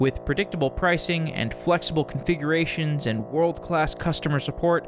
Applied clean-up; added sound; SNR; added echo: none; Wind instrument, woodwind instrument; 15 dB; none.